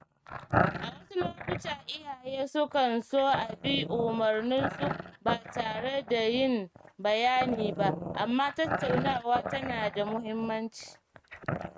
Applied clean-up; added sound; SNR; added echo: neural mask model RNNoise.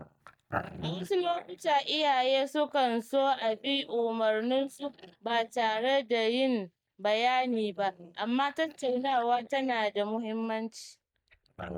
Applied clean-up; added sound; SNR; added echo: neural mask model DeepFilterNet 3.